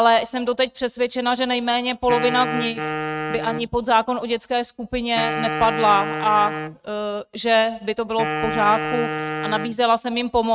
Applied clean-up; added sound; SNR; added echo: neural mask model RNNoise.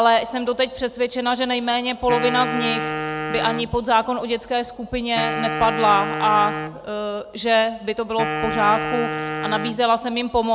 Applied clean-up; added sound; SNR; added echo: none; Wind instrument, woodwind instrument; 6 dB; none.